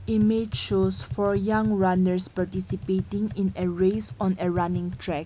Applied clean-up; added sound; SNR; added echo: none; Tap; 12 dB; none.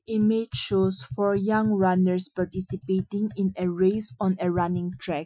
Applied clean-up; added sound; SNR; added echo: classical method Wiener filter.